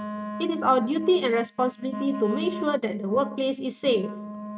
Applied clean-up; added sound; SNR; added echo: neural mask model RNNoise.